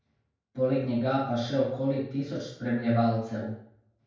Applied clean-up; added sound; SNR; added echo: none; none; none; reverberation time 0.5 s.